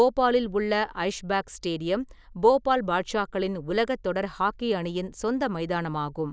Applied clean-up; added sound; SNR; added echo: none; none; none; none.